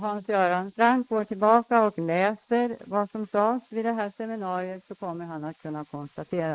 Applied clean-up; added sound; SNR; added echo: neural mask model Resemble Enhance denoiser.